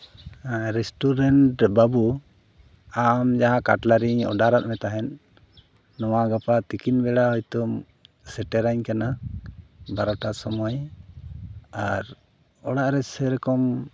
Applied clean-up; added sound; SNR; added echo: none; none; none; none.